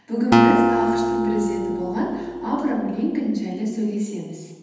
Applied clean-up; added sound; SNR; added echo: none; Acoustic guitar; -2 dB; reverberation time 1.1 s.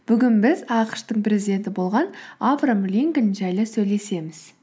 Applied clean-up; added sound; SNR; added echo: none; none; none; none.